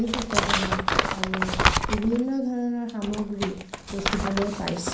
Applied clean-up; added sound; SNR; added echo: none; Crumpling, crinkling; -1 dB; reverberation time 0.6 s.